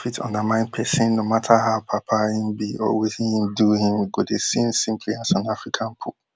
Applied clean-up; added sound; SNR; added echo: none; none; none; none.